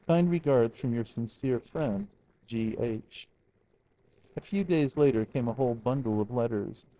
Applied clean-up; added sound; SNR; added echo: neural separator model SepFormer DNS4.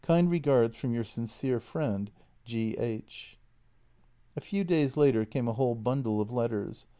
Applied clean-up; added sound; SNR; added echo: none; none; none; none.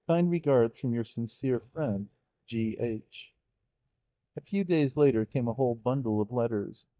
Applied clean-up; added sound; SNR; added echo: neural mask model DeepFilterNet 3.